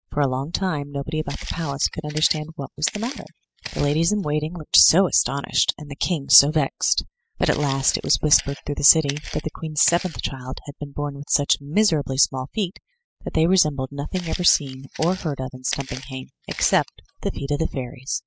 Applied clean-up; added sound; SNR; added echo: classical method spectral subtraction.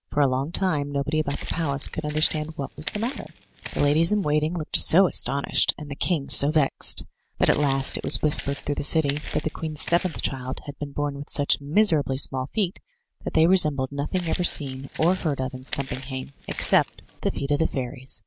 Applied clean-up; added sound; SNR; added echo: none; Walk, footsteps; 14 dB; none.